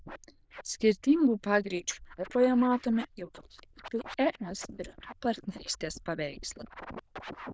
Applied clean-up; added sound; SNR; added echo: neural diffusion model UNIVERSE++.